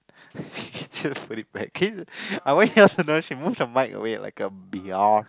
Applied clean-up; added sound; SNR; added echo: none; none; none; none.